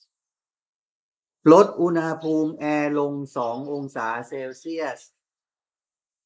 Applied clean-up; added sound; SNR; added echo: neural mask model Resemble Enhance denoiser.